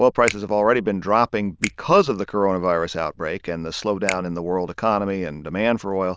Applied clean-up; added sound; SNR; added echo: neural diffusion model UNIVERSE++.